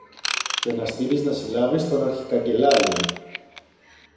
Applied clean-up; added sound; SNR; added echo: none; Ratchet, pawl / Tools; 7 dB; reverberation time 0.9 s.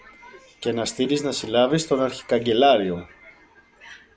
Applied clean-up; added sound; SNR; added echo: none; none; none; none.